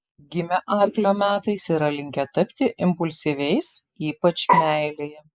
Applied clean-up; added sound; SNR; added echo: neural mask model Resemble Enhance denoiser.